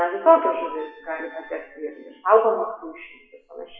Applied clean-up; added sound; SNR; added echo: classical method WPE with log-MMSE.